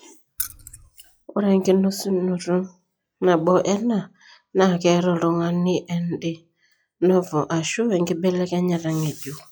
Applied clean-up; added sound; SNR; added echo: classical method log-MMSE.